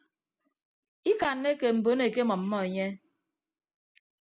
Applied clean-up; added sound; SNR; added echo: none; none; none; none.